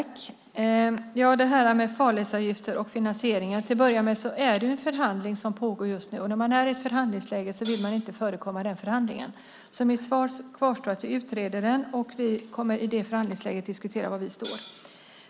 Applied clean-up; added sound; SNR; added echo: none; Hi-hat; 13 dB; none.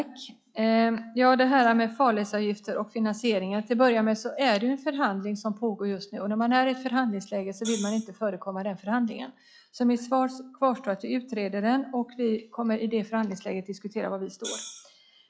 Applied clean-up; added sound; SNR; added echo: classical method log-MMSE.